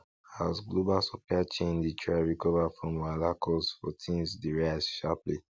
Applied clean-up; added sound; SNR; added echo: none; none; none; none.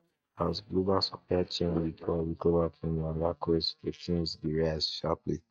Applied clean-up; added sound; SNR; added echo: neural mask model DeepFilterNet 3.